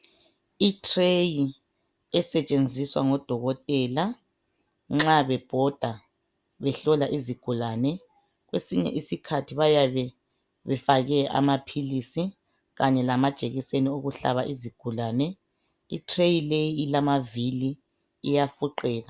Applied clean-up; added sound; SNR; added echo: none; none; none; none.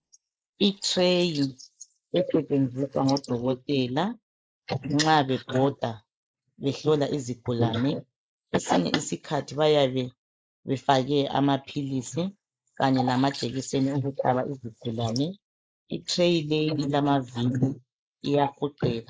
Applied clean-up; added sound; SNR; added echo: neural mask model Resemble Enhance denoiser.